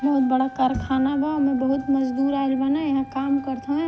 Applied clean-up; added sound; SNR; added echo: none; Wind instrument, woodwind instrument + Sliding door; 15 dB; none.